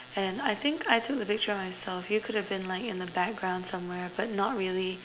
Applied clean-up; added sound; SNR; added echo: none; none; none; none.